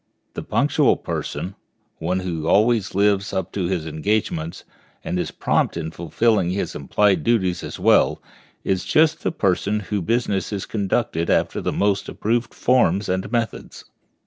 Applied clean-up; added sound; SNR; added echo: none; none; none; none.